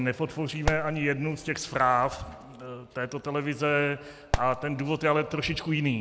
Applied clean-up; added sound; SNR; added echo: none; Fireworks; 6 dB; none.